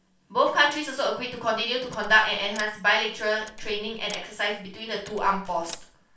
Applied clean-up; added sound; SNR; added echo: none; Door; 14 dB; reverberation time 0.3 s.